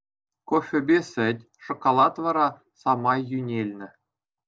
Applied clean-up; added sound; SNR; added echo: none; none; none; none.